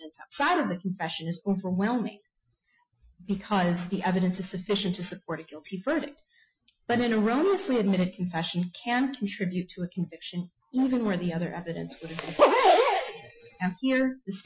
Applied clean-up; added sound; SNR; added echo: classical method Wiener filter.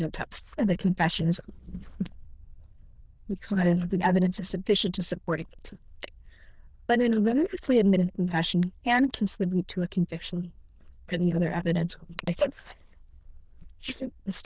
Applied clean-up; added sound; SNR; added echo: neural diffusion model UNIVERSE++.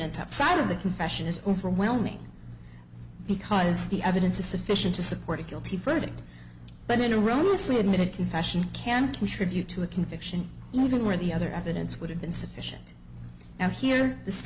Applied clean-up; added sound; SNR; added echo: none; none; none; none.